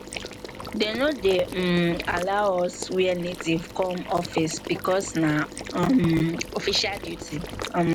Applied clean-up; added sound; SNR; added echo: none; Water / Liquid; 12 dB; none.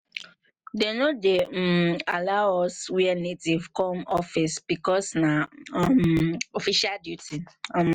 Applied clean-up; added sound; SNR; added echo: none; none; none; none.